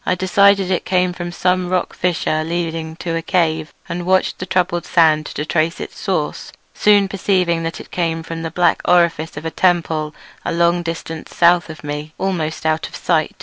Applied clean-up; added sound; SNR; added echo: none; none; none; none.